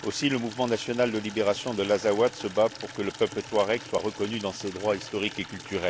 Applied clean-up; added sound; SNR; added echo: none; Water tap, faucet / Liquid; 15 dB; none.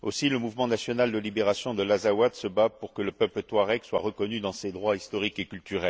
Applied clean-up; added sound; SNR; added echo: none; none; none; none.